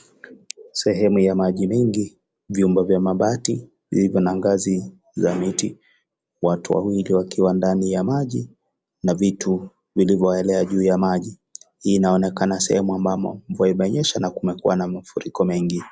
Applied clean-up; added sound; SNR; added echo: none; none; none; none.